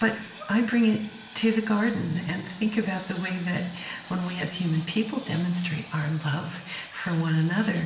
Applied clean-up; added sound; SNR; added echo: none; Fixed-wing aircraft, airplane; 20 dB; reverberation time 0.8 s.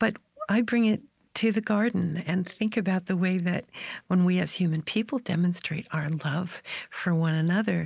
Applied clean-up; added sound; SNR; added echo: none; none; none; none.